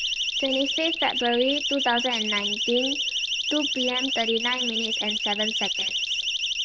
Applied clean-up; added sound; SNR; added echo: neural diffusion model UNIVERSE++.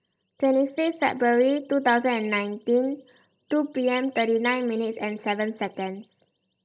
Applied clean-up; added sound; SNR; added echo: neural mask model DeepFilterNet 3.